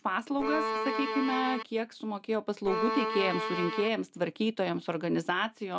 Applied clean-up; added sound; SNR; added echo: none; Bowed string instrument; 1 dB; none.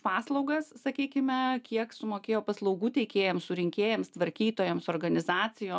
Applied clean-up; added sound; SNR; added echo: none; none; none; none.